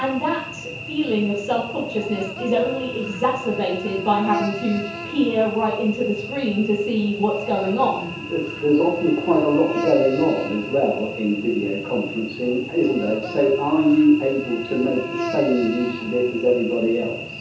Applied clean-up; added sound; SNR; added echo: none; Cricket / Buzz; 11 dB; reverberation time 0.7 s.